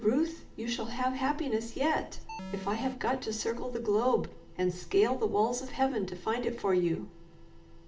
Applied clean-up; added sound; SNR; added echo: none; Alarm; 10 dB; reverberation time 0.4 s.